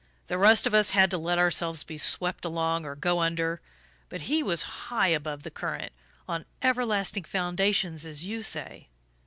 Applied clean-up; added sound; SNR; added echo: none; none; none; none.